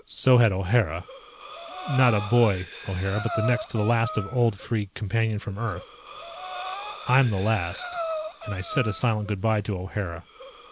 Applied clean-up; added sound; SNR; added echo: none; Breathing; 12 dB; none.